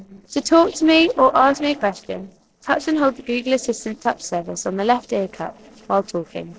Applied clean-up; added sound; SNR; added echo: neural separator model SepFormer DNS4.